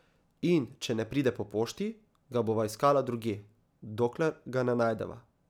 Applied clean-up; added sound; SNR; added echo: none; none; none; none.